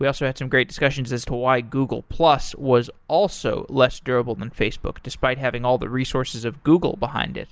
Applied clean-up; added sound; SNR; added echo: none; none; none; none.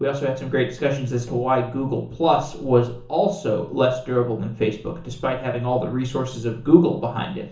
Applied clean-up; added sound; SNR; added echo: none; none; none; reverberation time 0.7 s.